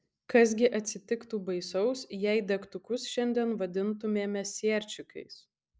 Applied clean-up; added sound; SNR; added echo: none; none; none; none.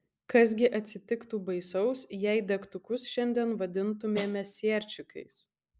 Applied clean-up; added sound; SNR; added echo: none; Snare drum; 10 dB; none.